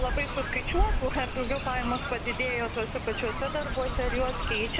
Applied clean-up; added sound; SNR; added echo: none; Fowl; 0 dB; none.